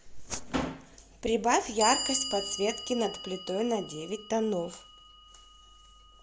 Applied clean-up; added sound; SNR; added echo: none; Clock; 9 dB; none.